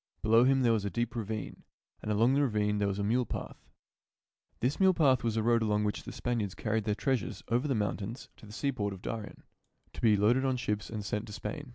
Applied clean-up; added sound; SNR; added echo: none; none; none; none.